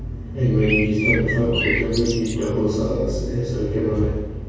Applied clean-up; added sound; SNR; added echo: none; Bird; 5 dB; reverberation time 1.3 s.